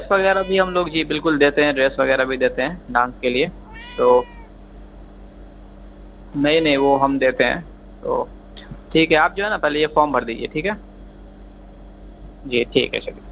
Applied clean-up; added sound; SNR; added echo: none; Engine + Meow; 19 dB; none.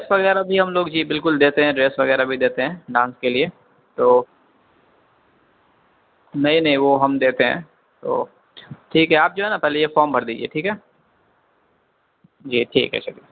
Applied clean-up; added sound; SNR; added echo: none; none; none; none.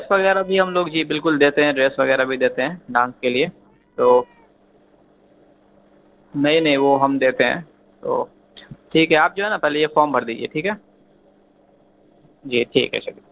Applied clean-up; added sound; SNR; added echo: neural separator model SepFormer DNS4.